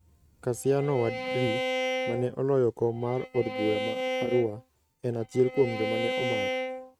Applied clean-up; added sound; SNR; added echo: neural mask model RNNoise.